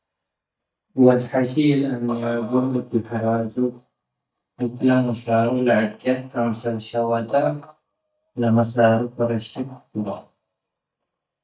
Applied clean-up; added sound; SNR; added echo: neural mask model DeepFilterNet 3.